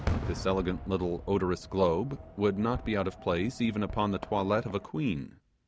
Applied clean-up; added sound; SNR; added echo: none; Fireworks; 10 dB; none.